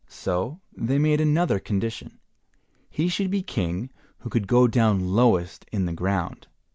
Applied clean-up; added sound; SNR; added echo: none; none; none; none.